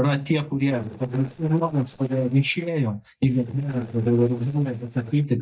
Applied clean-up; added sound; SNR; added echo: neural mask model DeepFilterNet 3.